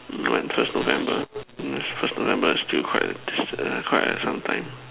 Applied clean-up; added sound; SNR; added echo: none; none; none; none.